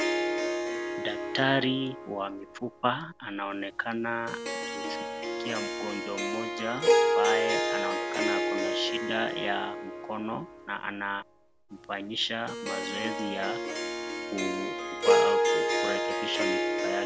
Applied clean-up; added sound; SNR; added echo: none; Harp; -4 dB; none.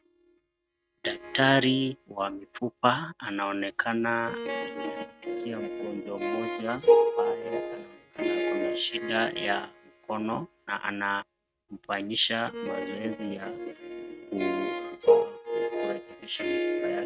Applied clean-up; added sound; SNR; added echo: neural mask model RNNoise.